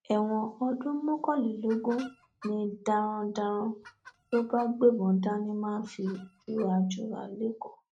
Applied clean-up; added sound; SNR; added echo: neural mask model RNNoise.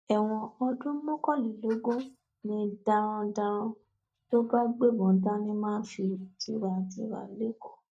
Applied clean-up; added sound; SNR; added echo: neural mask model DeepFilterNet 3.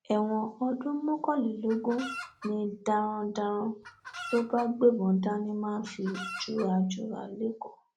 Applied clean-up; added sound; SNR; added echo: none; Chicken, rooster; 13 dB; none.